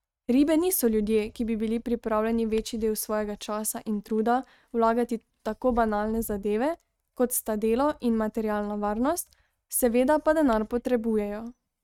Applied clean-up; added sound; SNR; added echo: neural mask model RNNoise.